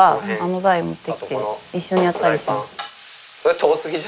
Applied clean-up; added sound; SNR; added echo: none; none; none; none.